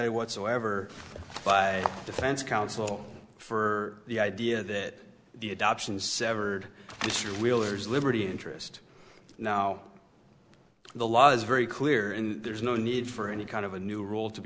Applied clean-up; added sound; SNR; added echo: none; none; none; none.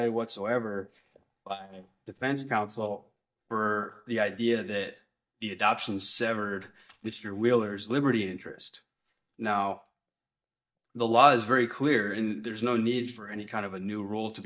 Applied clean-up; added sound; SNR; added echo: neural mask model DeepFilterNet 3.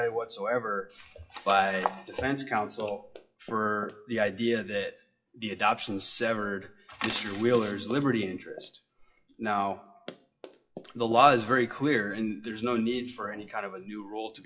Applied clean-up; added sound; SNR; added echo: classical method WPE with log-MMSE.